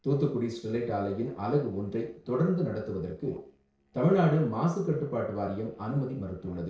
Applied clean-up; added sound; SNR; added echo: neural separator model SepFormer DNS4.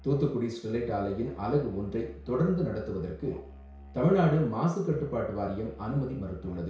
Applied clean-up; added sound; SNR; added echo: none; Musical instrument; 18 dB; reverberation time 0.6 s.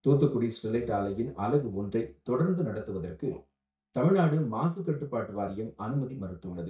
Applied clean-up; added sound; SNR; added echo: neural mask model DeepFilterNet 3.